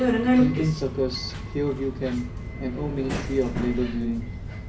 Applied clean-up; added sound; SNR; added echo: none; Subway, metro, underground; -1 dB; reverberation time 0.4 s.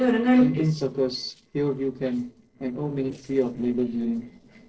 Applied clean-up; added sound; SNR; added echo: neural separator model SepFormer DNS4.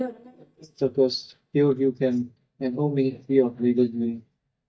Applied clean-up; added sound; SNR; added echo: neural mask model DeepFilterNet 3.